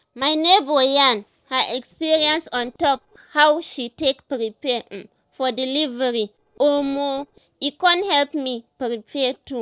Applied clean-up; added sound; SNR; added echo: neural separator model SepFormer DNS4.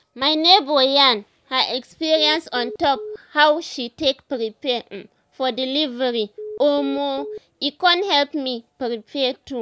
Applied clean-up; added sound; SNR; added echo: none; Telephone; 14 dB; none.